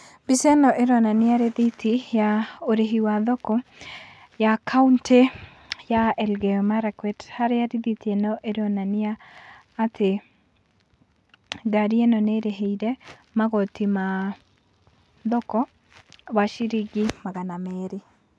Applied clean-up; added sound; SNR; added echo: none; none; none; none.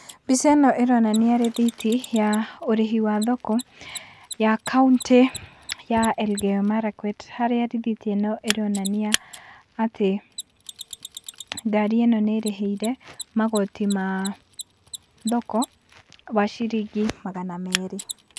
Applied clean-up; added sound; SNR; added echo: none; Mechanisms; 13 dB; none.